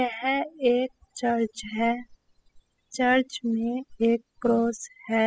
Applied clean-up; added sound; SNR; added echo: classical method spectral subtraction.